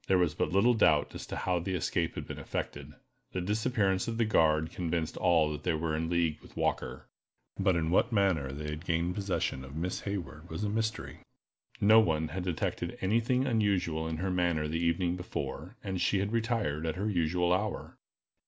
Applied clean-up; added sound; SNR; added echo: none; none; none; none.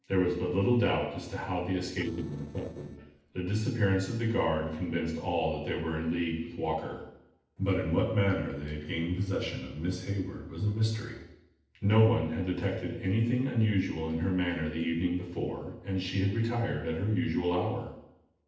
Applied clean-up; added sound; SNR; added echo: neural separator model SepFormer DNS4.